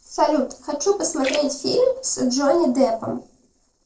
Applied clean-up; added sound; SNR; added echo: neural separator model SepFormer DNS4.